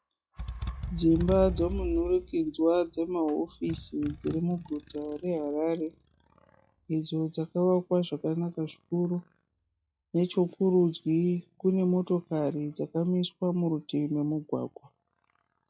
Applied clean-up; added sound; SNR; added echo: classical method log-MMSE.